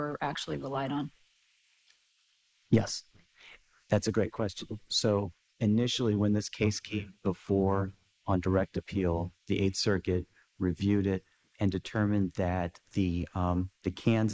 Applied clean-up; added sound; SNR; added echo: neural mask model Resemble Enhance denoiser.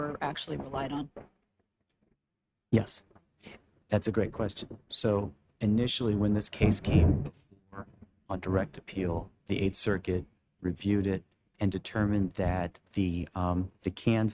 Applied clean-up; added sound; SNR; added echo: neural mask model RNNoise.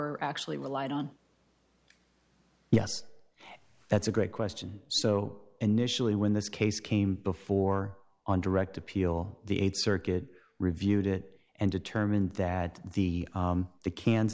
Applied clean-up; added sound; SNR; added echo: none; none; none; none.